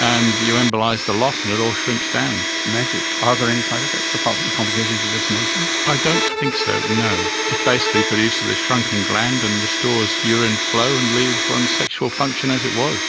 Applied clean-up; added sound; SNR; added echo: none; Domestic sounds, home sounds + Bowed string instrument; 0 dB; none.